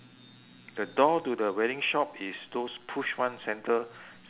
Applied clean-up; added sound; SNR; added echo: none; none; none; none.